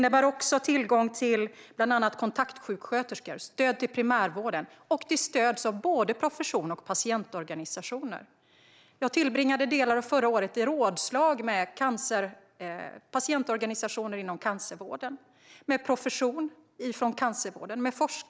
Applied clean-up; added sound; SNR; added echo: none; none; none; none.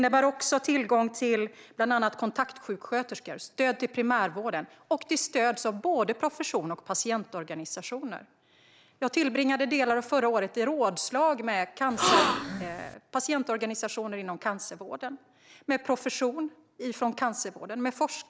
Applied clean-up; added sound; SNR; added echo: none; Gasp; -2 dB; none.